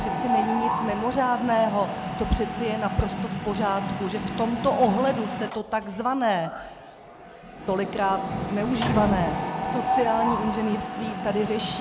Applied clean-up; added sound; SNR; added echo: none; Mechanisms; 3 dB; none.